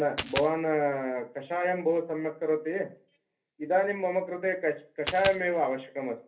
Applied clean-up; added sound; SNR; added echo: none; Coin (dropping); 6 dB; reverberation time 0.3 s.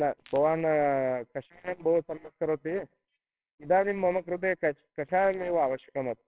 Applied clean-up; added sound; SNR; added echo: neural separator model SepFormer WHAMR!.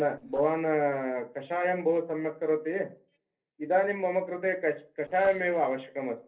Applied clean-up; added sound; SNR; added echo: neural separator model SepFormer DNS4.